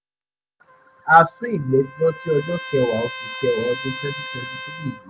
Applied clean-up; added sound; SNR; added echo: none; Trumpet; 12 dB; none.